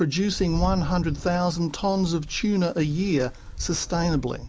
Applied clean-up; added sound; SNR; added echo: none; Rain; 10 dB; none.